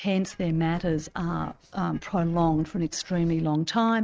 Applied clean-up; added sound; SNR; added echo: neural mask model RNNoise.